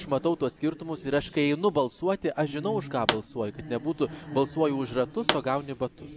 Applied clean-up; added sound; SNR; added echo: none; Explosion; 4 dB; none.